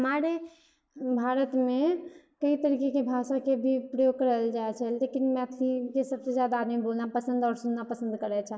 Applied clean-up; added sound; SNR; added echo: neural mask model Resemble Enhance denoiser.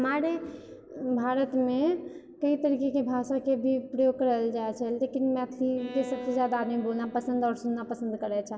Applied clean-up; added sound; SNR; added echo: none; Bowed string instrument; 15 dB; none.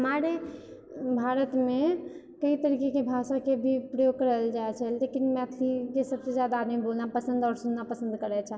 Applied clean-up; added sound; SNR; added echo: none; none; none; none.